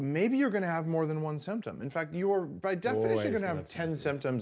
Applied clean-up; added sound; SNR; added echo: none; none; none; none.